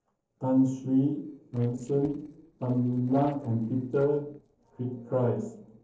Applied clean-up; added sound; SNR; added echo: neural separator model SepFormer DNS4.